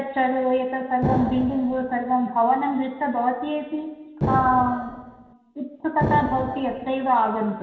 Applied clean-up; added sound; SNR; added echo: none; Explosion; 7 dB; reverberation time 1.4 s.